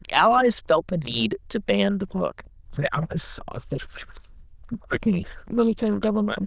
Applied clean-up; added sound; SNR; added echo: neural diffusion model UNIVERSE++.